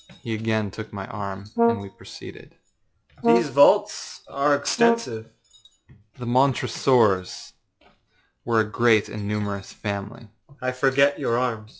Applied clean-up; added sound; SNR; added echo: classical method log-MMSE.